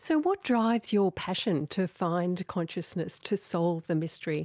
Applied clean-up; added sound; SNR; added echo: none; none; none; none.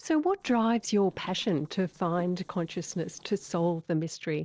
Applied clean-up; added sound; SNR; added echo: neural separator model SepFormer DNS4.